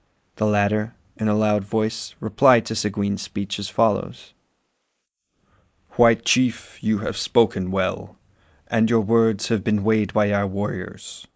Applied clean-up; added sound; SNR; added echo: neural mask model Resemble Enhance denoiser.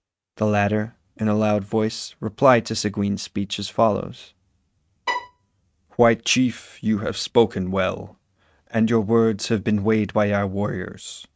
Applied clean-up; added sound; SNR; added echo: neural mask model RNNoise.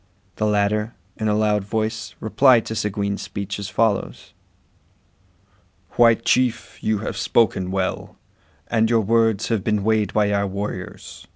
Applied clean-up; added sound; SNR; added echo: none; none; none; none.